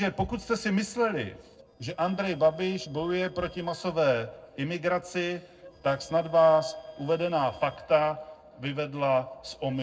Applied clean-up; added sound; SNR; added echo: neural separator model SepFormer DNS4.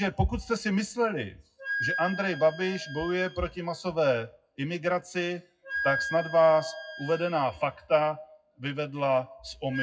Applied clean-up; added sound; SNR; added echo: classical method WPE with log-MMSE.